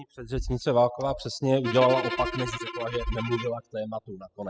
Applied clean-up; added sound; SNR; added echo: classical method spectral subtraction.